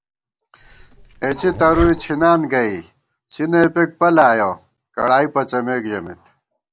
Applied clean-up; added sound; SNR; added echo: none; Zipper (clothing); 11 dB; none.